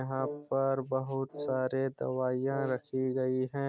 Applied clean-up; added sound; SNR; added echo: none; Brass instrument; 13 dB; none.